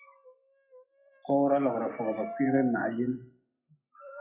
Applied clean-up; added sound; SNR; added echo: classical method WPE with log-MMSE.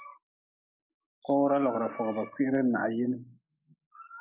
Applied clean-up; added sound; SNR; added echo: none; none; none; none.